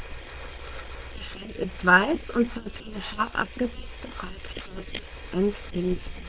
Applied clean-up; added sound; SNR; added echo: neural separator model SepFormer WHAM!.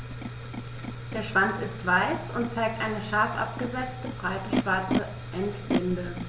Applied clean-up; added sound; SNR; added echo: none; Animal; 6 dB; none.